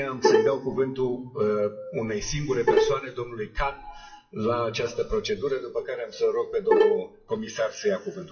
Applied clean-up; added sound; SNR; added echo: classical method WPE with log-MMSE.